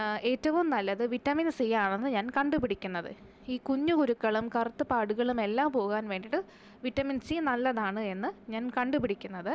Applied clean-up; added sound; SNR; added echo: none; none; none; none.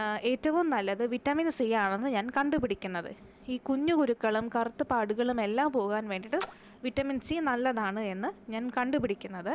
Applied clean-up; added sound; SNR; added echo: none; Splash, splatter; 17 dB; none.